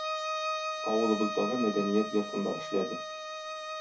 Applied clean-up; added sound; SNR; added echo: none; Bowed string instrument; 4 dB; reverberation time 0.3 s.